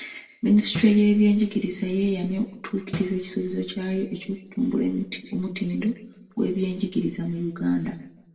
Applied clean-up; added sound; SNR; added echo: none; Snare drum; 13 dB; reverberation time 0.7 s.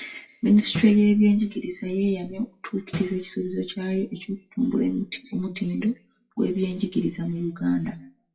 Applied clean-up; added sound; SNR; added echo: classical method WPE with log-MMSE.